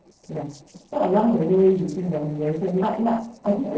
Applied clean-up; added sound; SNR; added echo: neural separator model SepFormer DNS4.